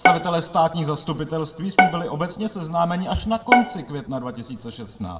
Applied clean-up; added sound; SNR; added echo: none; Bowed string instrument; 0 dB; reverberation time 1.3 s.